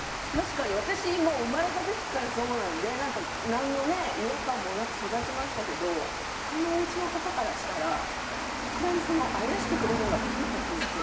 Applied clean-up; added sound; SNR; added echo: none; Water; 2 dB; reverberation time 2.1 s.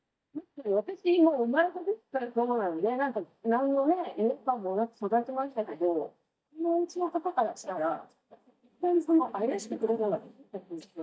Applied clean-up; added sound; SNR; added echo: neural mask model DeepFilterNet 3.